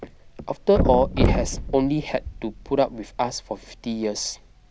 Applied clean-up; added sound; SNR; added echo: none; Thump, thud; 3 dB; none.